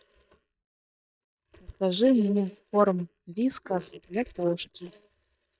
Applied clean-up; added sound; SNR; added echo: neural mask model DeepFilterNet 3.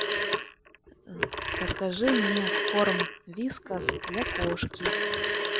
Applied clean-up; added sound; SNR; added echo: none; Telephone; -2 dB; none.